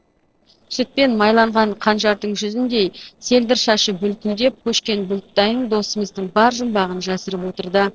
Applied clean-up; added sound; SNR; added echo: neural separator model SepFormer DNS4.